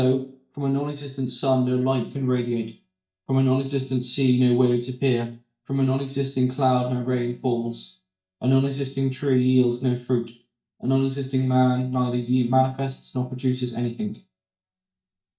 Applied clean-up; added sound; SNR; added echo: neural mask model DeepFilterNet 3.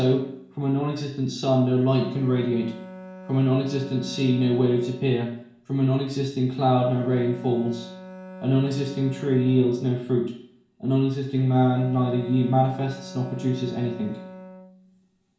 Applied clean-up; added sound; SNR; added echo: none; Bowed string instrument; 18 dB; reverberation time 0.6 s.